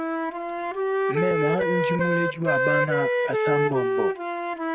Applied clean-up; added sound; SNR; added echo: none; Wind instrument, woodwind instrument; -4 dB; none.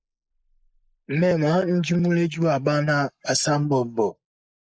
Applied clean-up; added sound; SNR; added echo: neural mask model Resemble Enhance denoiser.